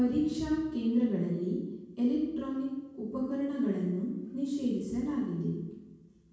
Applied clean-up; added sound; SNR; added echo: none; none; none; reverberation time 1.2 s.